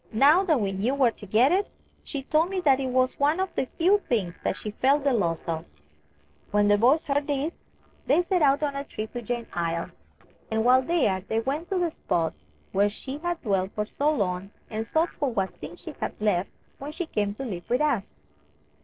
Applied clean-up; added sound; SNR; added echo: neural separator model SepFormer DNS4.